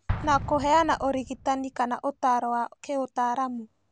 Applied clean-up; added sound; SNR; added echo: none; Explosion; 12 dB; none.